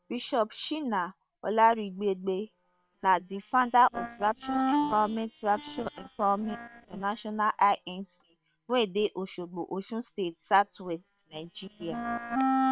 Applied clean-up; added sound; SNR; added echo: neural separator model SepFormer WHAM!.